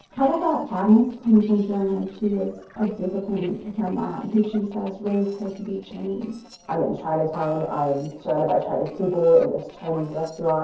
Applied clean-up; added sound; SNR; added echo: neural separator model SepFormer DNS4.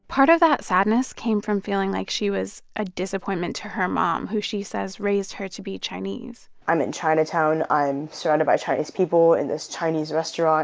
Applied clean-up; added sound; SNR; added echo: none; none; none; none.